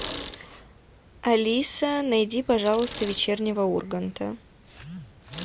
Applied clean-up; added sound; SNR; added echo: none; Bicycle; 15 dB; none.